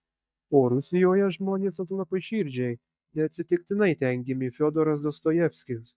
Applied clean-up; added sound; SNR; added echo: neural mask model DeepFilterNet 3.